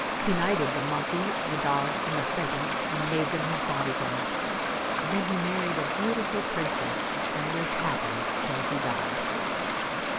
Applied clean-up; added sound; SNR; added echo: none; Stream; -4 dB; none.